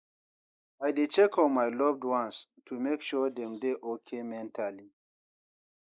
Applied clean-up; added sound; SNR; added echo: neural mask model Resemble Enhance denoiser.